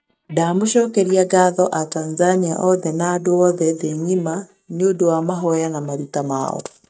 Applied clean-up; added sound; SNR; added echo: neural mask model DeepFilterNet 3.